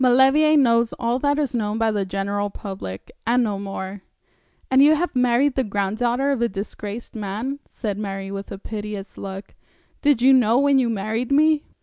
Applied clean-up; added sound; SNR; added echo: none; none; none; none.